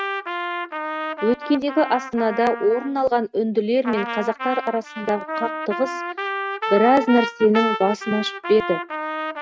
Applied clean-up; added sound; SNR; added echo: neural mask model RNNoise.